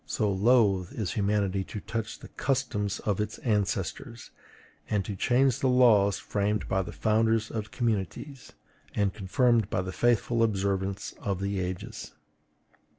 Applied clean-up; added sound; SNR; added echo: none; Bass drum; 9 dB; none.